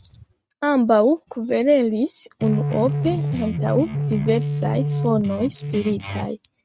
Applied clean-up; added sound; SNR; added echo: neural mask model RNNoise.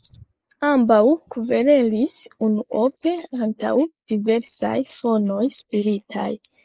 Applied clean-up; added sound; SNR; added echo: neural mask model Resemble Enhance denoiser.